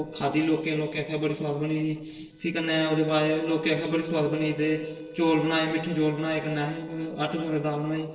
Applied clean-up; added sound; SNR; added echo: neural separator model SepFormer DNS4.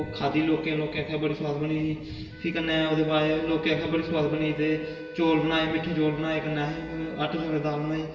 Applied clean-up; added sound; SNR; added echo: none; Wind instrument, woodwind instrument; 16 dB; reverberation time 1.3 s.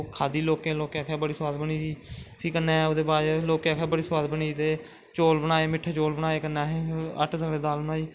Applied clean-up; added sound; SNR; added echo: none; none; none; none.